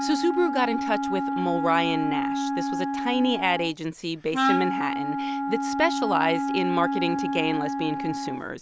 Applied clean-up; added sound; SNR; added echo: none; Wind instrument, woodwind instrument; 0 dB; none.